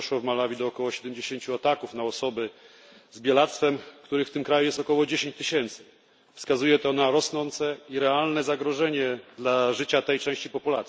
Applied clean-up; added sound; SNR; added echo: none; none; none; none.